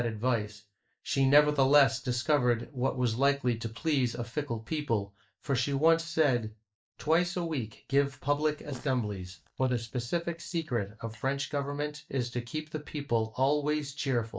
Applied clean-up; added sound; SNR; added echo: neural mask model DeepFilterNet 3.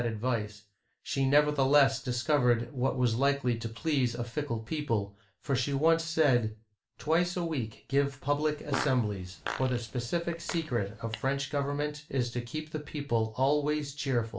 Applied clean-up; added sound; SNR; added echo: none; Fart; 11 dB; reverberation time 0.3 s.